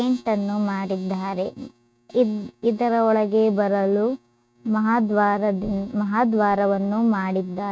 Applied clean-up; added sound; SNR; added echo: neural mask model RNNoise.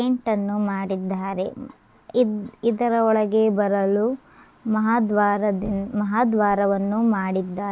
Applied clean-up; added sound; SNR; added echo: none; none; none; none.